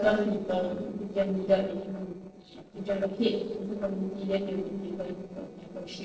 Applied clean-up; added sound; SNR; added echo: neural separator model SepFormer DNS4.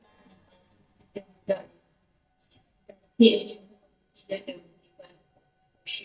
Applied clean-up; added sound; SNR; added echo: neural mask model DeepFilterNet 3.